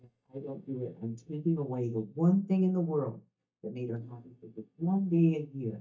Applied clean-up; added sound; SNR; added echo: neural mask model DeepFilterNet 3.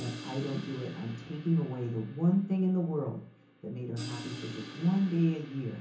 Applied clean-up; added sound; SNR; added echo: none; Crash cymbal; 15 dB; reverberation time 0.7 s.